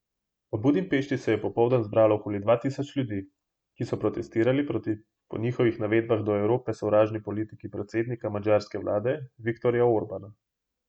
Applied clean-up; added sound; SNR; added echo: none; none; none; none.